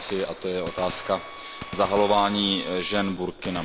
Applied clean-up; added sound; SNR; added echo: none; Gunshot, gunfire + Bowed string instrument; 12 dB; none.